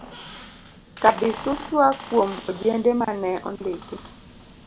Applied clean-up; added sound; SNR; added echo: none; Squeak; 15 dB; none.